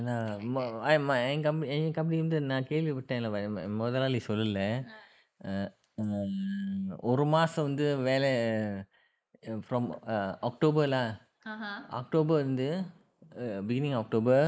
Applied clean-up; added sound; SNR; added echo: neural mask model Resemble Enhance denoiser.